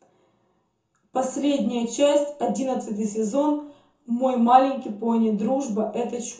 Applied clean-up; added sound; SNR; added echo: none; none; none; reverberation time 0.6 s.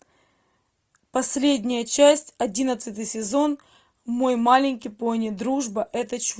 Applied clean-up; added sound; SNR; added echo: none; none; none; none.